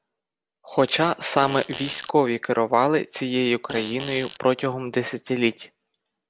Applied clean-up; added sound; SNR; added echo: none; Fart; 12 dB; none.